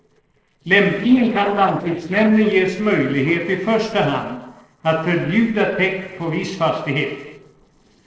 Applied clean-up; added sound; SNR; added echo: neural separator model SepFormer DNS4.